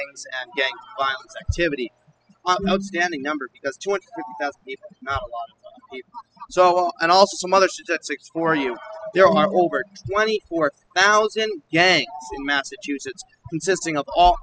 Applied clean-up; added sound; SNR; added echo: classical method spectral subtraction.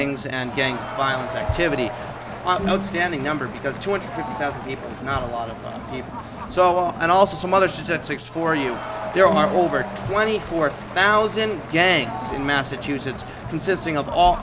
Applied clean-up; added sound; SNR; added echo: none; Crowd + Bowed string instrument; 9 dB; none.